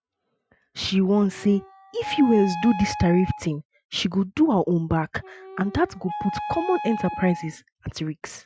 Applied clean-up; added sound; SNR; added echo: classical method Wiener filter.